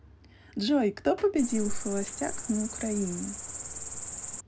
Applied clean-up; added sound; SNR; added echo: none; Cricket; 5 dB; none.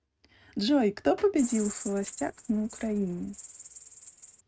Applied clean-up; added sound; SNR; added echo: neural mask model RNNoise.